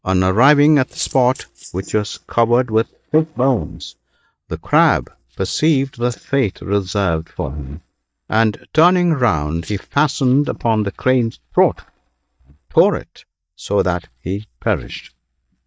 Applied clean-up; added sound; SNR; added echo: neural mask model DeepFilterNet 3.